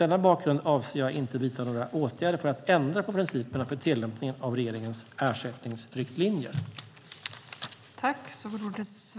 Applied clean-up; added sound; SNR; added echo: none; none; none; none.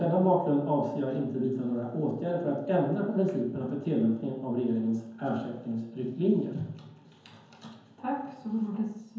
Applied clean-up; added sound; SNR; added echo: none; none; none; reverberation time 0.9 s.